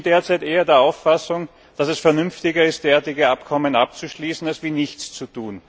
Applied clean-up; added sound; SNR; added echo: none; none; none; none.